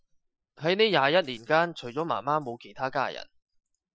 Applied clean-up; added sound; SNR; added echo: classical method Wiener filter.